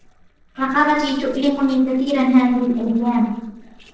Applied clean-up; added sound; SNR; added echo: neural separator model SepFormer DNS4.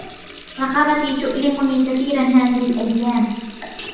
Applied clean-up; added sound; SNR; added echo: none; Water tap, faucet; 16 dB; reverberation time 0.9 s.